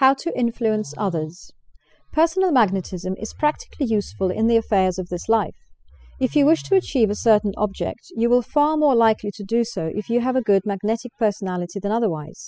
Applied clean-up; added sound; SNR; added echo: classical method spectral subtraction.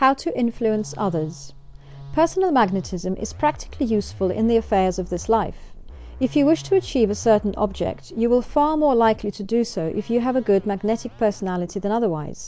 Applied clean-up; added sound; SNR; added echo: none; Musical instrument; 18 dB; none.